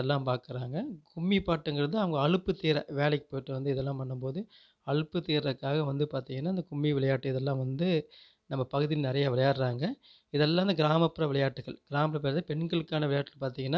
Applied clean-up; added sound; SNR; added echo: none; none; none; none.